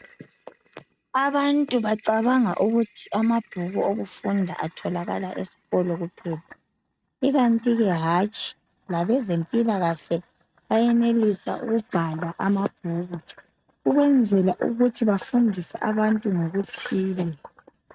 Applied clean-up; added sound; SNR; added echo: neural mask model RNNoise.